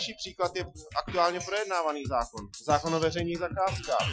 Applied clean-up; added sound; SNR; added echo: classical method Wiener filter.